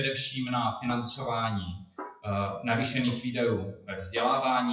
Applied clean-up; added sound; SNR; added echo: classical method WPE with log-MMSE.